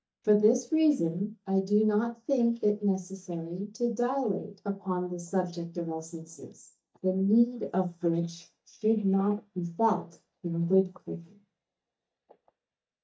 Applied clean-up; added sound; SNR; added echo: neural mask model DeepFilterNet 3.